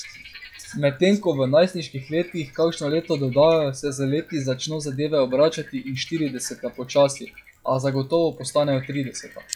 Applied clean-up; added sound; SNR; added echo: classical method log-MMSE.